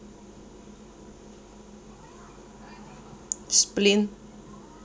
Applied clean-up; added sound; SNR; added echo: none; none; none; none.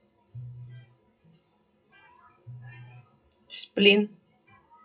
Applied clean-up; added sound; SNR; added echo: classical method WPE with log-MMSE.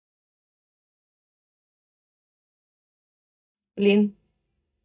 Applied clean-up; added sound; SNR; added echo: neural mask model DeepFilterNet 3.